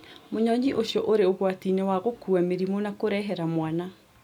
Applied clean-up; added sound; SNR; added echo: none; none; none; none.